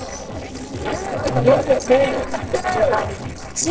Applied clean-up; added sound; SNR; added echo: neural separator model SepFormer DNS4.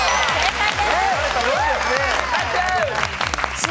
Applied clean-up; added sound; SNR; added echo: none; none; none; none.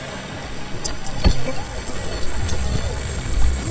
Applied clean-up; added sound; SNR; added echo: neural mask model DeepFilterNet 3.